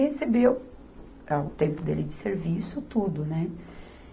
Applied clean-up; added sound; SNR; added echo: none; none; none; none.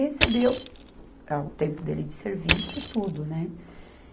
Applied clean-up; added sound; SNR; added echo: none; Crushing; 1 dB; none.